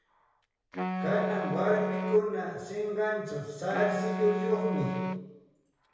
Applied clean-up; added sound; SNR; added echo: none; Wind instrument, woodwind instrument; 4 dB; reverberation time 1.2 s.